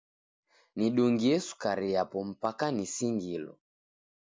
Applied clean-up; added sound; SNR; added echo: none; none; none; none.